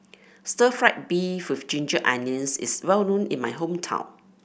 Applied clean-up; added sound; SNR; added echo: none; none; none; none.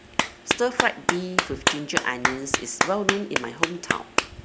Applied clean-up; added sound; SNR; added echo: none; Clapping; -3 dB; none.